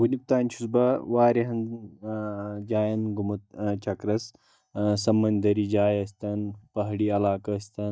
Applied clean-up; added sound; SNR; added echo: neural mask model DeepFilterNet 3.